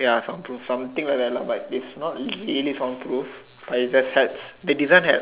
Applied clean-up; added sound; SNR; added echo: none; none; none; none.